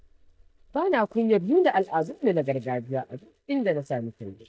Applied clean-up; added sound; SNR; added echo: neural mask model DeepFilterNet 3.